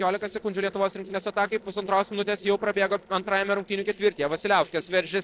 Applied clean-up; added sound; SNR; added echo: neural separator model SepFormer DNS4.